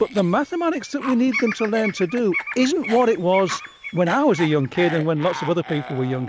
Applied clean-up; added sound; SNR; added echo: none; Bird vocalization, bird call, bird song + Cough; 11 dB; none.